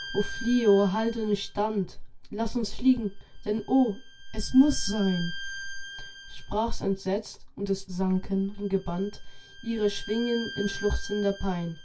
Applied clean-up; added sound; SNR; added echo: none; Bowed string instrument; 16 dB; reverberation time 0.1 s.